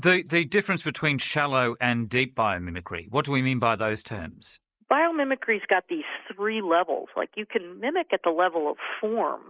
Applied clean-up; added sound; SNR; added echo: neural mask model Resemble Enhance denoiser.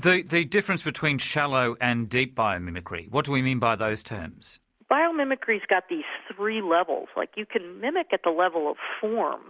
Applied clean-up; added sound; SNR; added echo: none; none; none; none.